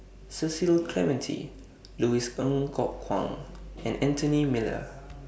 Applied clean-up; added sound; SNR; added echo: none; none; none; none.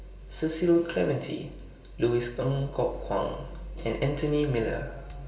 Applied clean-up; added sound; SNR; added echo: none; none; none; reverberation time 0.9 s.